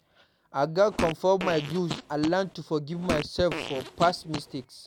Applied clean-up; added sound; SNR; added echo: none; Fart; 8 dB; none.